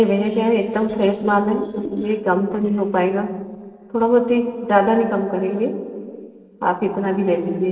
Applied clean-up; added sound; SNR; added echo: neural separator model SepFormer DNS4.